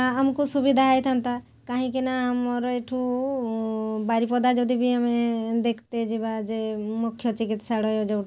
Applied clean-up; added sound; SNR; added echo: none; none; none; none.